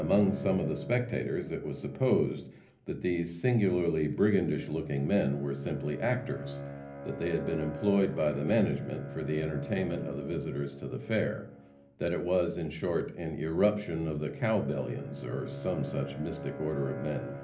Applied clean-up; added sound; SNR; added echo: none; Bowed string instrument; 13 dB; reverberation time 0.5 s.